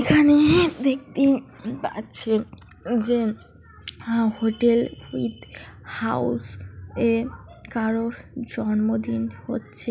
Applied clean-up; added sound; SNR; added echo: none; none; none; none.